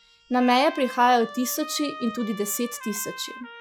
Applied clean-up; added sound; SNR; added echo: classical method log-MMSE.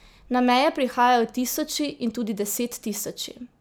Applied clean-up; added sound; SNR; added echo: none; none; none; none.